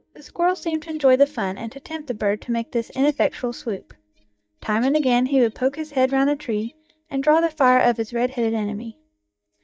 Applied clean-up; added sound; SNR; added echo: neural mask model DeepFilterNet 3.